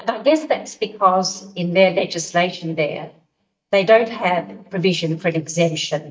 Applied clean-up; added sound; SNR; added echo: neural mask model DeepFilterNet 3.